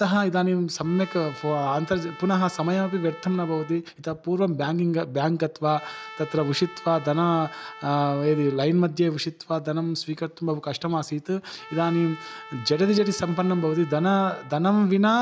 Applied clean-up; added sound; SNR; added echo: none; Trumpet; 18 dB; none.